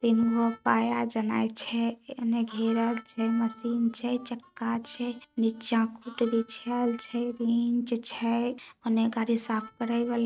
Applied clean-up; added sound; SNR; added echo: neural mask model RNNoise.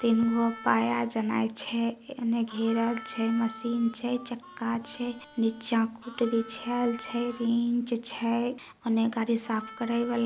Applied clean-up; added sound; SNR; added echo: none; Harmonica; 19 dB; none.